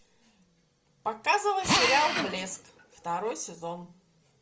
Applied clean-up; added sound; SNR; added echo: none; Drill; -1 dB; none.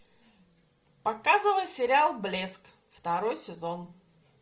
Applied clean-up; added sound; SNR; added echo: none; none; none; none.